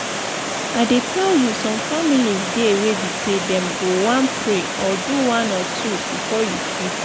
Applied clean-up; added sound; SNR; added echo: none; Water; 3 dB; none.